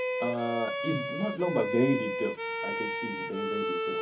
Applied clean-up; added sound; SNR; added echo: none; Bowed string instrument; 1 dB; reverberation time 0.3 s.